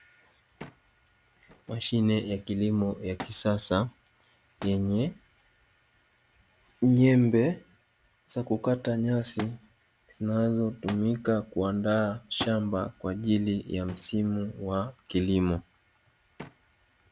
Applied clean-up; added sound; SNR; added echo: none; Thump, thud; 20 dB; none.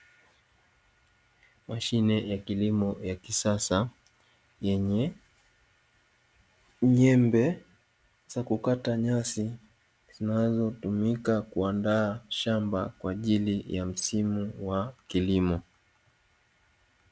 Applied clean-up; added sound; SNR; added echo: none; none; none; none.